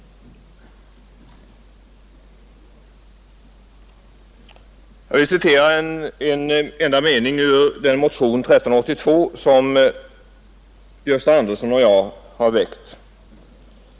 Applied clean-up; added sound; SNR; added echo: none; none; none; none.